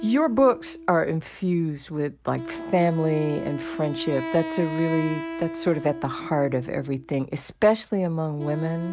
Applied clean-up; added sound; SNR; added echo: none; Wind instrument, woodwind instrument; 11 dB; none.